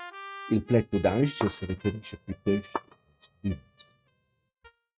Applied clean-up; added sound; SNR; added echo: neural mask model RNNoise.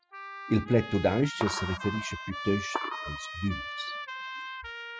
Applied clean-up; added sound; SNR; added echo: classical method spectral subtraction.